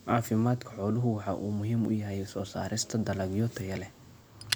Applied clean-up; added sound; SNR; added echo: none; Fire; 15 dB; none.